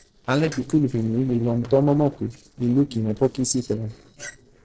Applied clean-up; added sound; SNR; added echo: neural separator model SepFormer DNS4.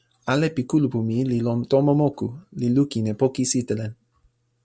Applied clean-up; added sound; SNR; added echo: none; none; none; none.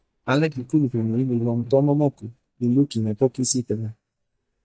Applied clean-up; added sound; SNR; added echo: neural mask model DeepFilterNet 3.